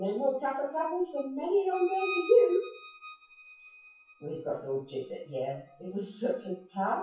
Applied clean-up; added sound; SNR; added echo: classical method WPE with log-MMSE.